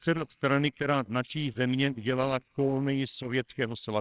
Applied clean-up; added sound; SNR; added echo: neural separator model SepFormer WHAMR!.